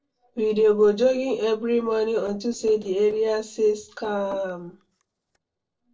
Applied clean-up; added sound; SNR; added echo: neural separator model SepFormer DNS4.